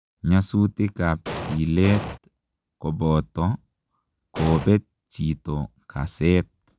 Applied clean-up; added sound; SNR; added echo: none; Explosion; 7 dB; none.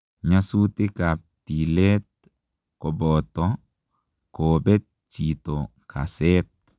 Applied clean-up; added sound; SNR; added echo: none; none; none; none.